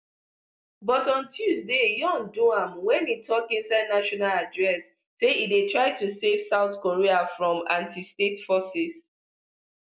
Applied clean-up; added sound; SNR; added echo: none; none; none; none.